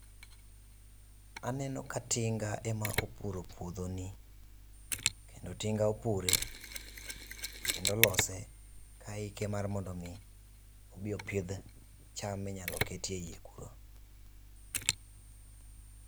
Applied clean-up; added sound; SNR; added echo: none; Mechanisms; 2 dB; none.